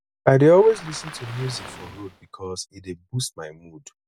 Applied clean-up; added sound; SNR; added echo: none; Waves, surf; 18 dB; none.